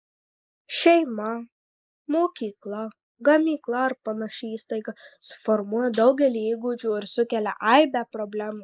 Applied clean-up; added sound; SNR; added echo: neural mask model Resemble Enhance denoiser.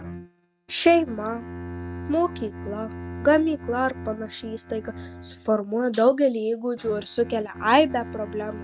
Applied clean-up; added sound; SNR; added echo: neural mask model RNNoise.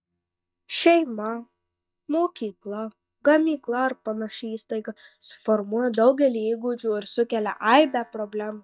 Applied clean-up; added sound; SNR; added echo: neural mask model DeepFilterNet 3.